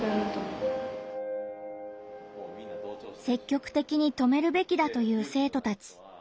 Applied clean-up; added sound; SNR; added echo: none; none; none; none.